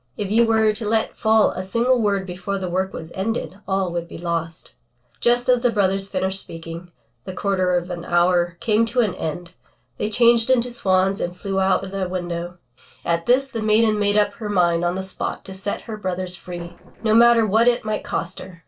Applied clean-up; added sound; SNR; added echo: neural separator model SepFormer DNS4.